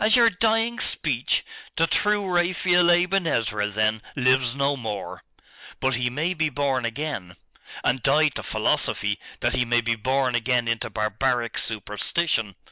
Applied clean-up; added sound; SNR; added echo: none; none; none; none.